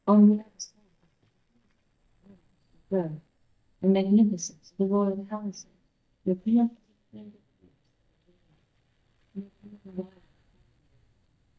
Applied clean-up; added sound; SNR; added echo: neural mask model DeepFilterNet 3.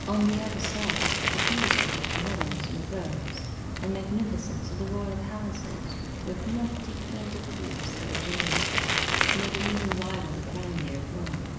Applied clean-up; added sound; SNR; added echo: none; Bicycle; -3 dB; reverberation time 0.9 s.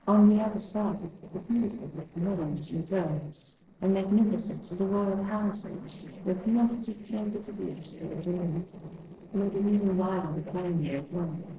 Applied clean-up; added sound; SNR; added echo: neural separator model SepFormer DNS4.